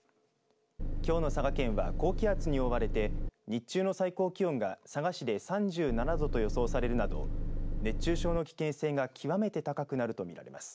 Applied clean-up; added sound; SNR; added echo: none; Engine; -2 dB; none.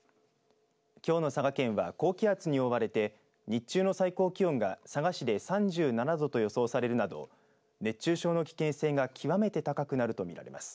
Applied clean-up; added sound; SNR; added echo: none; none; none; none.